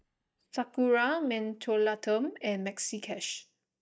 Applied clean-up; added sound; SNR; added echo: neural mask model DeepFilterNet 3.